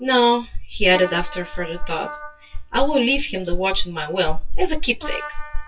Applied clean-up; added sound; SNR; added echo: classical method WPE with log-MMSE.